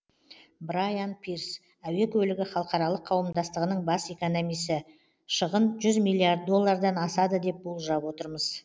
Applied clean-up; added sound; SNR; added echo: none; none; none; none.